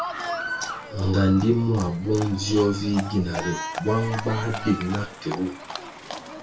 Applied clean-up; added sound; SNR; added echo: none; Livestock, farm animals, working animals; 9 dB; reverberation time 0.2 s.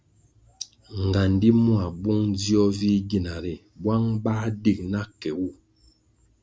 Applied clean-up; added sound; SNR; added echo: none; none; none; none.